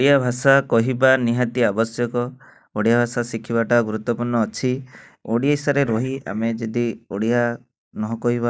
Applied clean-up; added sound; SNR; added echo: neural mask model DeepFilterNet 3.